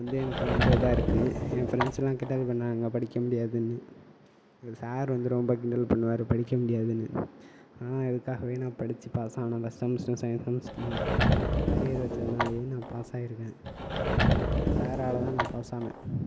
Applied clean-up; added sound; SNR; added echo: none; Sliding door / Wood; -2 dB; none.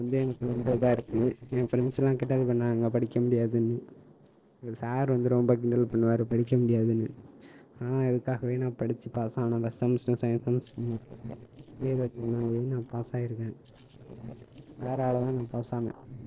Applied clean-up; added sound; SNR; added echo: neural separator model SepFormer DNS4.